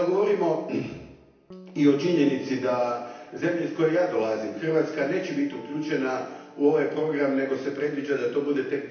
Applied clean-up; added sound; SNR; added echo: none; Guitar; 20 dB; reverberation time 0.9 s.